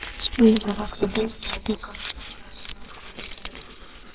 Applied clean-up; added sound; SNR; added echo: neural separator model SepFormer WHAMR!.